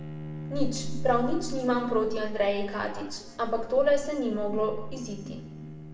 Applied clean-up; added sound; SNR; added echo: none; Bowed string instrument; 14 dB; reverberation time 0.8 s.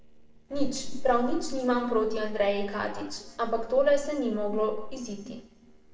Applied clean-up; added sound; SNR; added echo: neural separator model SepFormer DNS4.